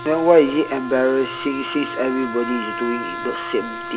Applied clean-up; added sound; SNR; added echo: none; Trumpet; 10 dB; none.